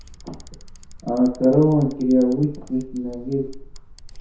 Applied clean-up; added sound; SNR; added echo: none; Bicycle; 17 dB; reverberation time 0.6 s.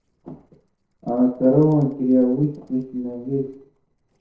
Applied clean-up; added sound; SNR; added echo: neural separator model SepFormer DNS4.